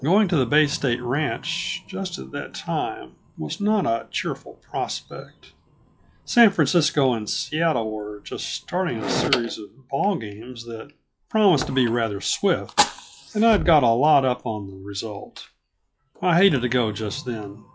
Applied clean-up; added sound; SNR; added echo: classical method log-MMSE.